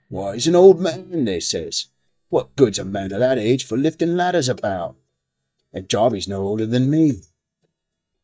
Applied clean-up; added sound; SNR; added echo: neural mask model DeepFilterNet 3.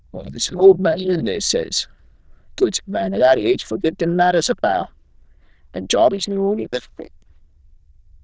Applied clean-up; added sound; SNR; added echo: neural diffusion model UNIVERSE++.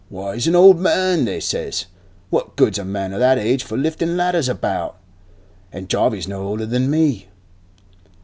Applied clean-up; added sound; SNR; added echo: none; none; none; none.